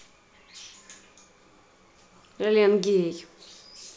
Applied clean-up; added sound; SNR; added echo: none; none; none; none.